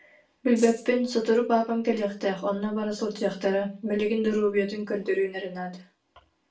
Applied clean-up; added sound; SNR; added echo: none; Rattle (instrument); 15 dB; reverberation time 0.3 s.